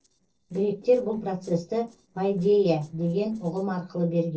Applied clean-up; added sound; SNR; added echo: neural separator model SepFormer DNS4.